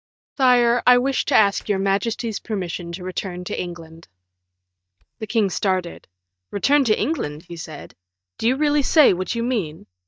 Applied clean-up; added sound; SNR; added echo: neural mask model DeepFilterNet 3.